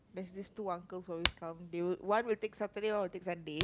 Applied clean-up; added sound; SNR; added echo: none; Hands; 3 dB; none.